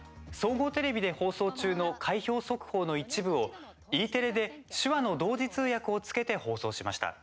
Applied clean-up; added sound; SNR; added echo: none; none; none; none.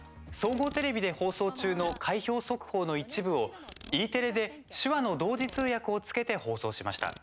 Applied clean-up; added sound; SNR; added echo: none; Ratchet, pawl; 16 dB; none.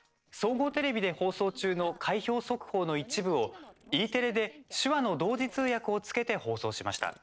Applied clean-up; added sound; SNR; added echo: neural separator model SepFormer DNS4.